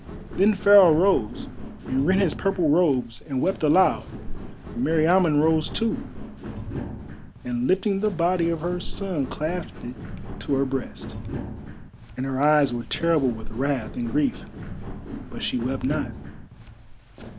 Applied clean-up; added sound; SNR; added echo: none; Walk, footsteps; 10 dB; none.